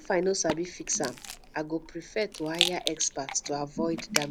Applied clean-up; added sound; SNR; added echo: none; Rattle; 5 dB; none.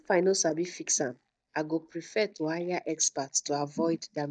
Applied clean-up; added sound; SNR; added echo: neural mask model DeepFilterNet 3.